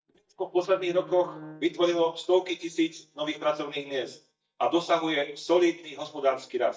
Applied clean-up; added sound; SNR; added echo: neural mask model DeepFilterNet 3.